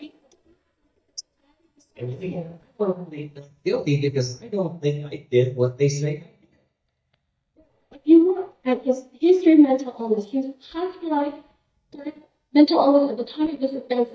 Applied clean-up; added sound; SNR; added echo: neural mask model DeepFilterNet 3.